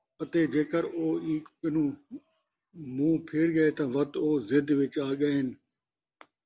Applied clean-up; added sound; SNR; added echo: none; none; none; none.